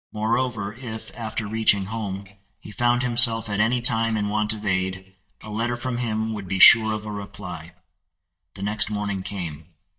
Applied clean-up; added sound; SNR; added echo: neural mask model DeepFilterNet 3.